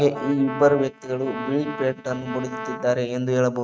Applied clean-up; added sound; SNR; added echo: neural mask model RNNoise.